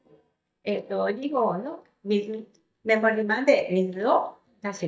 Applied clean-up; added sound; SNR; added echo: neural mask model DeepFilterNet 3.